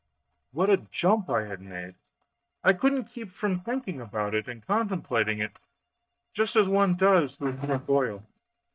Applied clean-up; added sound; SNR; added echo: neural mask model DeepFilterNet 3.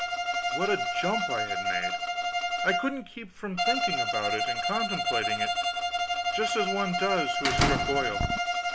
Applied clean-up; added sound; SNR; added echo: none; Bowed string instrument + Slam; -5 dB; none.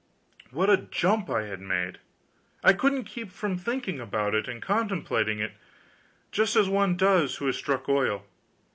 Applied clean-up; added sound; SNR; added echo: none; none; none; none.